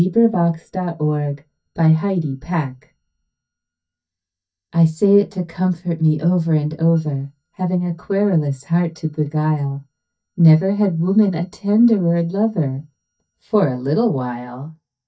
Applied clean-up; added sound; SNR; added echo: neural mask model DeepFilterNet 3.